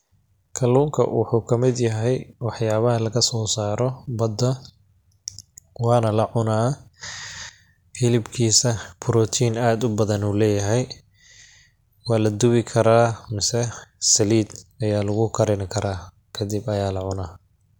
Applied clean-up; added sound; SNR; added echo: none; none; none; none.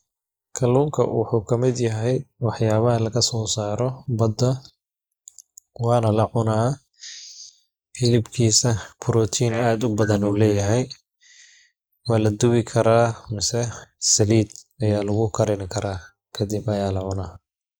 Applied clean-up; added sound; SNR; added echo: neural mask model Resemble Enhance denoiser.